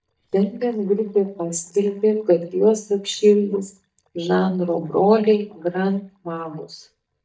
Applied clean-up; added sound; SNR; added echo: neural mask model DeepFilterNet 3.